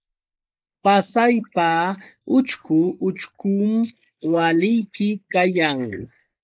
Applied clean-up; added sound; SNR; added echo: neural mask model Resemble Enhance denoiser.